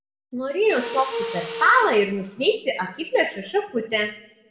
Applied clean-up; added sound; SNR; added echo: none; Mechanisms; 11 dB; reverberation time 0.5 s.